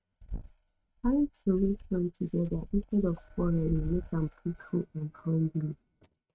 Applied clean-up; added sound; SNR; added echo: neural mask model RNNoise.